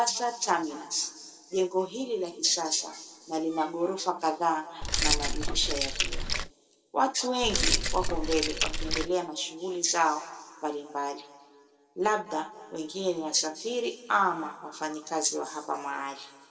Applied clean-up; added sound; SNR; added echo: none; Keys jangling; -2 dB; reverberation time 1.8 s.